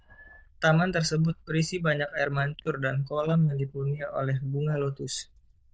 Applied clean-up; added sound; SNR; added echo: neural diffusion model UNIVERSE++.